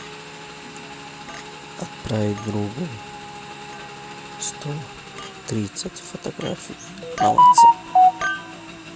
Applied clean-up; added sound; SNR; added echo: none; Chink, clink + Motorcycle / Engine; 13 dB; none.